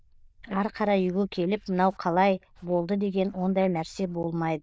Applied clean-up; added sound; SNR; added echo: neural diffusion model UNIVERSE++.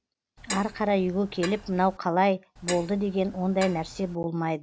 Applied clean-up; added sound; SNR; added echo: none; Clock; 13 dB; none.